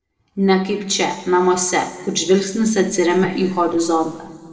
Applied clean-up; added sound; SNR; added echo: neural separator model SepFormer DNS4.